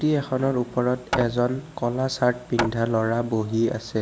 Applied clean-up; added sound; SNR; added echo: none; Hammer; 12 dB; none.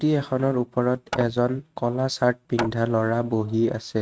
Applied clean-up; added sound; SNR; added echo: neural mask model RNNoise.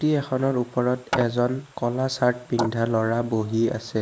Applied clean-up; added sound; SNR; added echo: neural mask model Resemble Enhance denoiser.